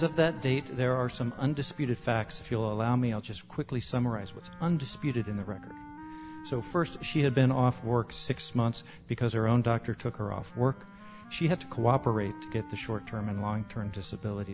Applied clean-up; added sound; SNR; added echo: none; Wind instrument, woodwind instrument; 19 dB; none.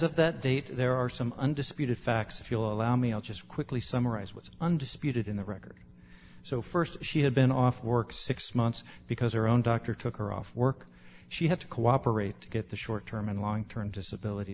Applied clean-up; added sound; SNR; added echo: none; none; none; none.